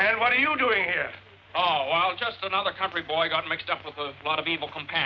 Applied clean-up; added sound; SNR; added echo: none; none; none; none.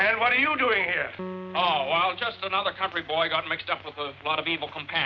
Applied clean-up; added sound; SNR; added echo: none; Piano; 17 dB; none.